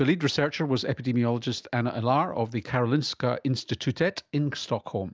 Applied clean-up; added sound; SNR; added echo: none; none; none; none.